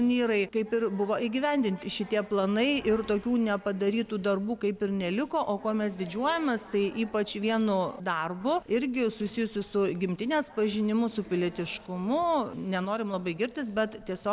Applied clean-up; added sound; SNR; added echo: none; none; none; none.